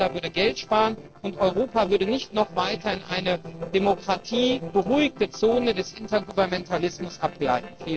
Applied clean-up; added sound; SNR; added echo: neural separator model SepFormer DNS4.